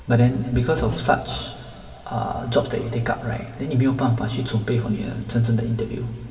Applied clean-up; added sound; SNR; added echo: none; Hammer; 14 dB; reverberation time 2.5 s.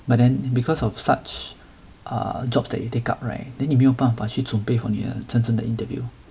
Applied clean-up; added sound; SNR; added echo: none; none; none; none.